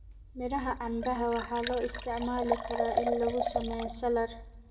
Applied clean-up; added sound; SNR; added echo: none; Liquid; 4 dB; reverberation time 0.8 s.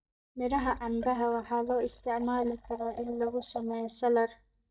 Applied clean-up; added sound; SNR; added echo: neural mask model DeepFilterNet 3.